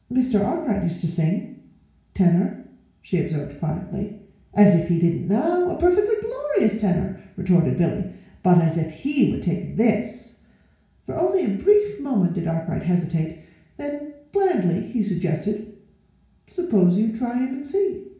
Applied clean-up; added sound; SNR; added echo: none; none; none; reverberation time 0.6 s.